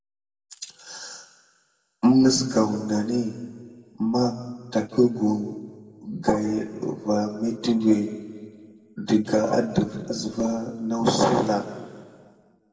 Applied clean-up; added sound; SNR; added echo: none; none; none; reverberation time 1.4 s.